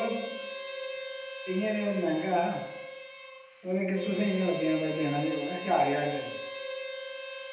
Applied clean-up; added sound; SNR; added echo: none; Harmonica; 7 dB; reverberation time 0.9 s.